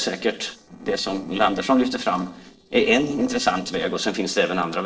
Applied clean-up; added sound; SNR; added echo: neural separator model SepFormer DNS4.